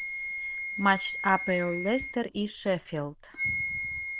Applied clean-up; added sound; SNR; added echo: neural diffusion model UNIVERSE++.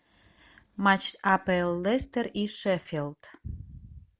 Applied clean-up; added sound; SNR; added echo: none; none; none; none.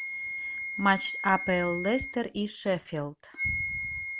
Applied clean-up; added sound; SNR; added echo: none; Wind instrument, woodwind instrument; 5 dB; none.